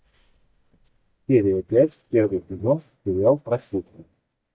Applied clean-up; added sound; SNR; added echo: neural mask model DeepFilterNet 3.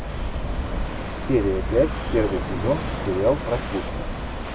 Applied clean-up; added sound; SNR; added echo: none; Walk, footsteps / Waves, surf / Wind; 2 dB; none.